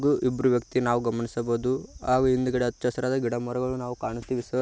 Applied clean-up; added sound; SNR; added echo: none; none; none; none.